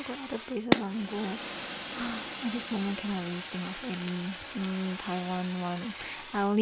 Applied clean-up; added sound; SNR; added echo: none; Fire; 4 dB; none.